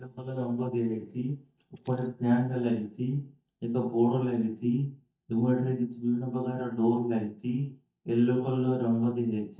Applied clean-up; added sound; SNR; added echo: neural mask model DeepFilterNet 3.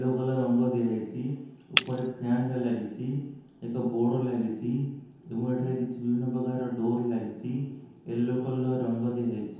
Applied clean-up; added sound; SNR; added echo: none; Shatter; 8 dB; reverberation time 0.9 s.